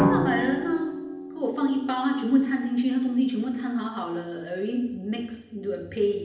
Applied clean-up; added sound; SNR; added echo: none; Drum; 5 dB; reverberation time 0.8 s.